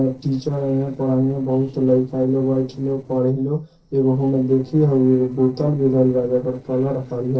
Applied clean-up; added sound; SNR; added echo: neural separator model SepFormer DNS4.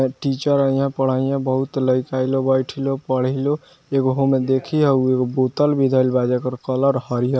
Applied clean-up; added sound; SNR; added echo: none; none; none; none.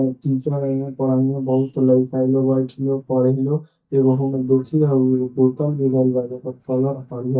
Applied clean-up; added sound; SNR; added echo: neural mask model DeepFilterNet 3.